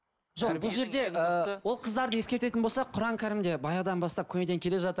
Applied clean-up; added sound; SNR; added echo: neural mask model Resemble Enhance denoiser.